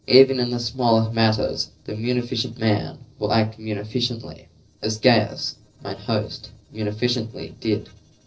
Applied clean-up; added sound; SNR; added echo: neural separator model SepFormer DNS4.